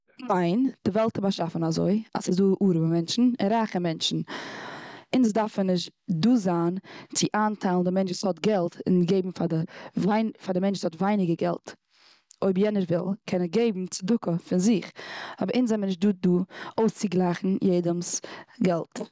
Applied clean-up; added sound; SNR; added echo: none; none; none; none.